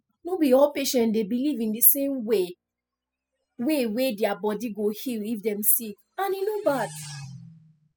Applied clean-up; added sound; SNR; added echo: classical method spectral subtraction.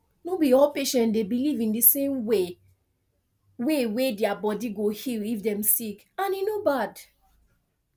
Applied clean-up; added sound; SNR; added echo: none; none; none; none.